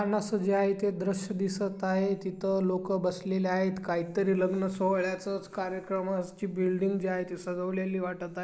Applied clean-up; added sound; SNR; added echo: none; none; none; none.